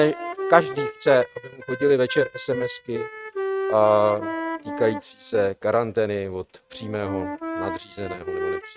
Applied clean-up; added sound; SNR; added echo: neural mask model RNNoise.